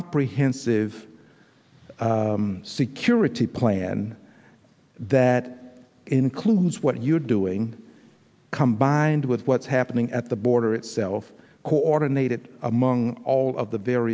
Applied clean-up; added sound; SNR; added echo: none; none; none; none.